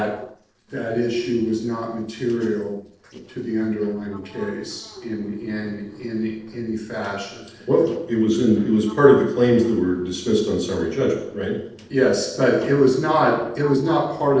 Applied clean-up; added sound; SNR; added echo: neural separator model SepFormer DNS4.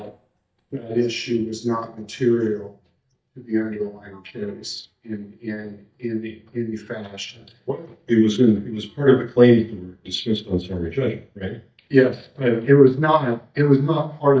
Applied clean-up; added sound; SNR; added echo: neural mask model DeepFilterNet 3.